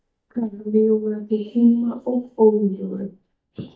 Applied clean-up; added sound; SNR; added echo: neural mask model DeepFilterNet 3.